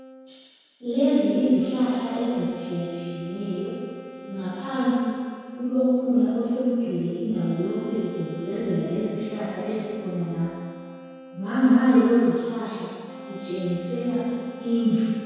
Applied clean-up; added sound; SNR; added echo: none; Wind instrument, woodwind instrument; 17 dB; reverberation time 2.0 s.